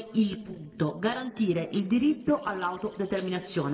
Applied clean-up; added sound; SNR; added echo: neural separator model SepFormer DNS4.